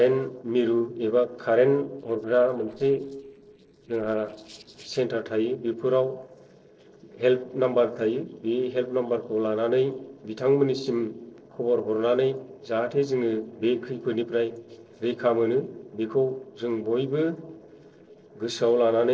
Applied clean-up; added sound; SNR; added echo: neural separator model SepFormer DNS4.